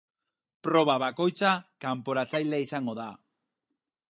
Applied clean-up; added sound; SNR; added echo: neural mask model DeepFilterNet 3.